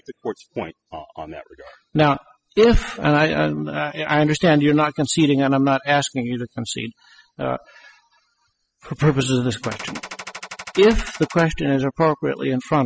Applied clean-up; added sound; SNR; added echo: classical method spectral subtraction.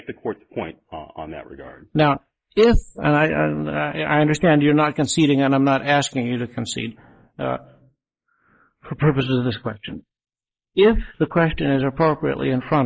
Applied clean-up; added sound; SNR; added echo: neural mask model Resemble Enhance denoiser.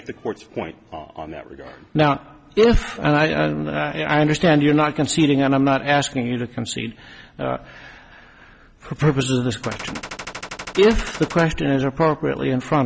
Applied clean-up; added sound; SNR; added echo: none; Gunshot, gunfire; 13 dB; none.